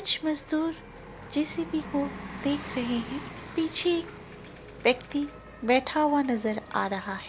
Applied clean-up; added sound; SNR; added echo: none; Bus; 14 dB; none.